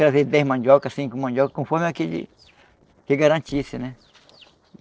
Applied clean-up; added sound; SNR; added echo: neural separator model SepFormer DNS4.